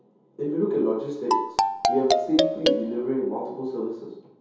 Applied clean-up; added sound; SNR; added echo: none; Marimba, xylophone; -3 dB; reverberation time 0.7 s.